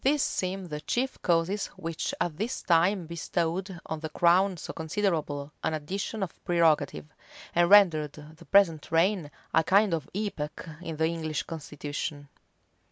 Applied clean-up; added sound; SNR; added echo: none; none; none; none.